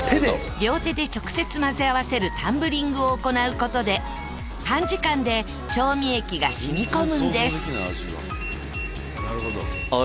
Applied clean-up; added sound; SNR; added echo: none; none; none; none.